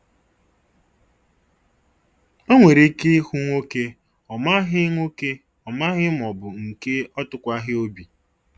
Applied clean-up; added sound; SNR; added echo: none; none; none; none.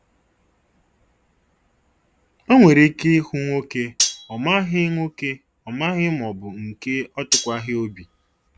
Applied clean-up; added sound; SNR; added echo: none; Cutlery, silverware; 5 dB; none.